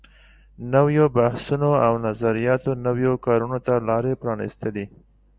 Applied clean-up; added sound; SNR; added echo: none; none; none; none.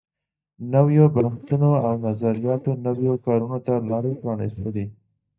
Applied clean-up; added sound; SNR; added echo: neural mask model DeepFilterNet 3.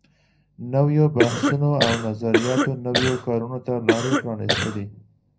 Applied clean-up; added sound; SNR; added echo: none; Cough; -1 dB; reverberation time 0.4 s.